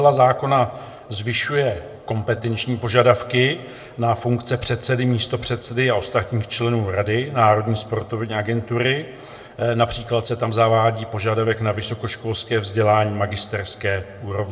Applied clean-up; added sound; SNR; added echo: none; none; none; reverberation time 1.0 s.